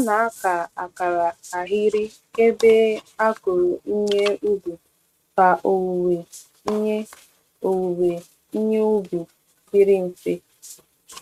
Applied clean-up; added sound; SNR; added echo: neural mask model RNNoise.